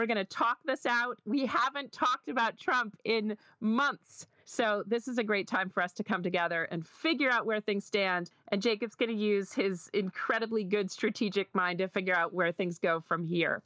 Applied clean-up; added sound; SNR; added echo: none; none; none; none.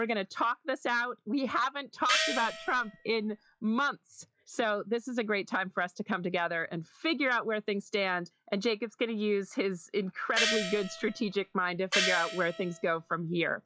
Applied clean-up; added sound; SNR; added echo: classical method log-MMSE.